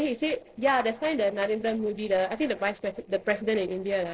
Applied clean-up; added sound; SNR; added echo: neural separator model SepFormer DNS4.